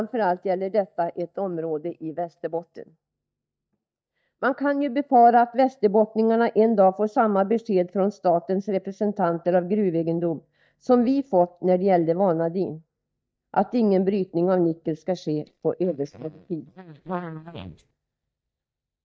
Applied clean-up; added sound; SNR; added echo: neural mask model DeepFilterNet 3.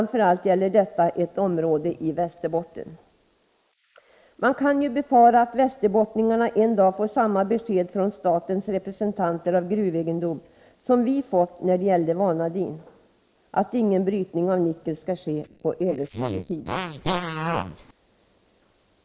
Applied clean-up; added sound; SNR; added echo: neural mask model Resemble Enhance denoiser.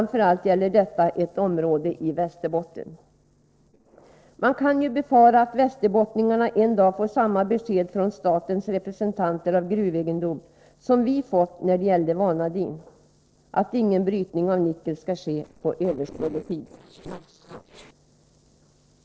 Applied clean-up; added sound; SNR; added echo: neural separator model SepFormer DNS4.